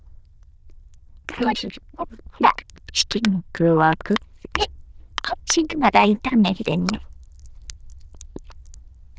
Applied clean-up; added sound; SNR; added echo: neural diffusion model UNIVERSE++.